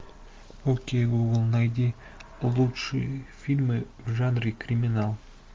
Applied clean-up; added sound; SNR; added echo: none; none; none; none.